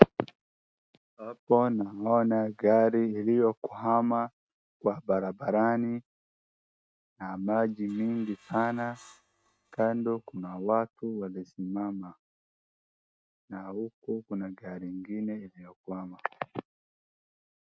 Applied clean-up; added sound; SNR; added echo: neural mask model RNNoise.